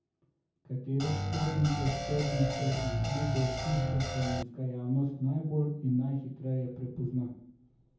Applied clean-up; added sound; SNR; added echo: none; Guitar; 1 dB; reverberation time 0.7 s.